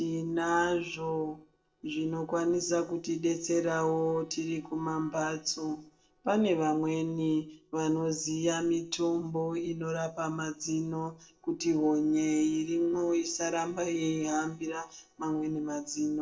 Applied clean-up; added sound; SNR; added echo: neural separator model SepFormer DNS4.